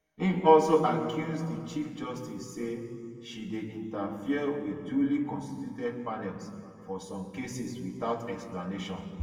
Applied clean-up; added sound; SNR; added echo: none; none; none; reverberation time 2.1 s.